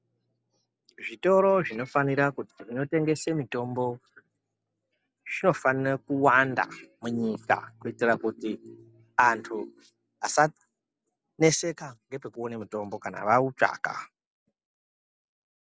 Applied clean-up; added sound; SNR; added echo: none; none; none; none.